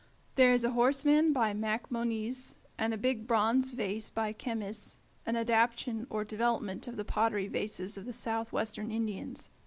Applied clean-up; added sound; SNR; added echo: none; none; none; none.